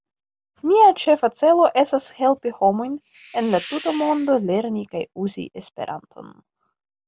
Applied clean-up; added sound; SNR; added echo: none; Hiss; 10 dB; none.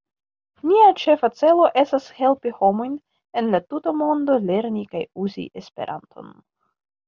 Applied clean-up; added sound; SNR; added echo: none; none; none; none.